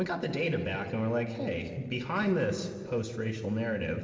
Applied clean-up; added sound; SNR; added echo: neural separator model SepFormer DNS4.